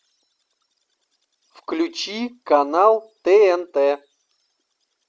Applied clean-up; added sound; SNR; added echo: none; none; none; none.